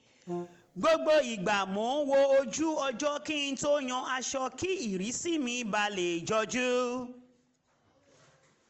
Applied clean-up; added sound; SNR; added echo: none; Brass instrument; 12 dB; none.